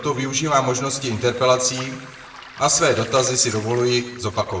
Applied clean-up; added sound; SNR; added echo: none; Waves, surf; 18 dB; reverberation time 0.7 s.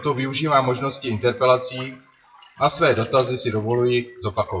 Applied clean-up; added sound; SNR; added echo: classical method WPE with log-MMSE.